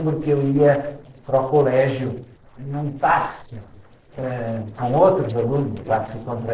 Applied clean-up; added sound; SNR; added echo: neural separator model SepFormer DNS4.